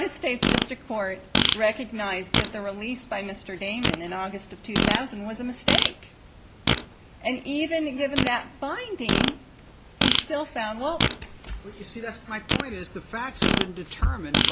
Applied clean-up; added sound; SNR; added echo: none; Fart; -3 dB; none.